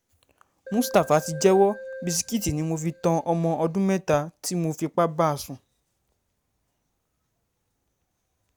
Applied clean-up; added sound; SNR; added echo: none; Keyboard (musical); 15 dB; none.